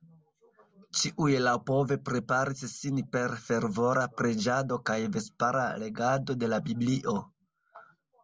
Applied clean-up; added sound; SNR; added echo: none; none; none; none.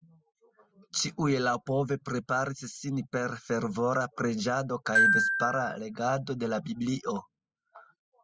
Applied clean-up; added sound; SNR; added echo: classical method spectral subtraction.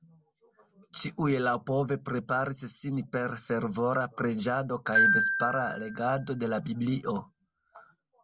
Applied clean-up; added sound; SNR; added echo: none; Glockenspiel; -1 dB; none.